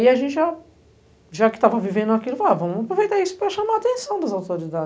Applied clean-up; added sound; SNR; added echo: none; none; none; none.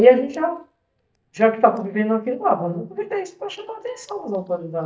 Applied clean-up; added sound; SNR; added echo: neural mask model DeepFilterNet 3.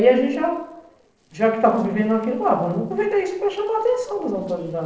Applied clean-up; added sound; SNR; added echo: neural separator model SepFormer DNS4.